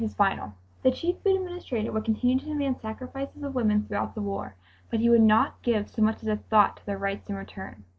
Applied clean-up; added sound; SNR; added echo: none; none; none; none.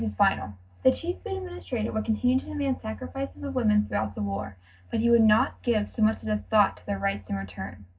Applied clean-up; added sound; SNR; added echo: none; none; none; reverberation time 0.4 s.